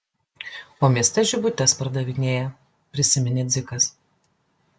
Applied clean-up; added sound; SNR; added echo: none; none; none; none.